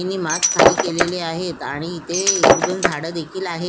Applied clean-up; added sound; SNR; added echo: none; Shatter; -5 dB; none.